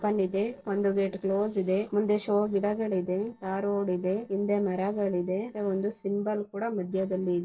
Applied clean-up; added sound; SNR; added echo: neural separator model SepFormer DNS4.